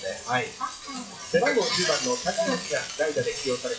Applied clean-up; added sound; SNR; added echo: classical method WPE with log-MMSE.